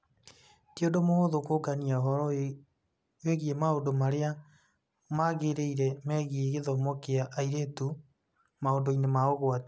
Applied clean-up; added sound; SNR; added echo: none; none; none; none.